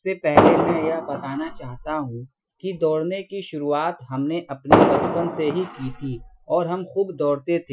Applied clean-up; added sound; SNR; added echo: classical method Wiener filter.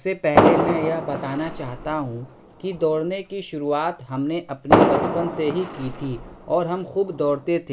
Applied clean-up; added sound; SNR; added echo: none; Fireworks; -2 dB; none.